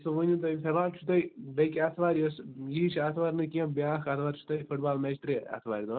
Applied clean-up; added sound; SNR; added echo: none; none; none; none.